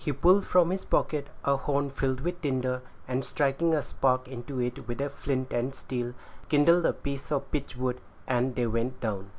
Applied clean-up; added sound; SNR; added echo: none; none; none; none.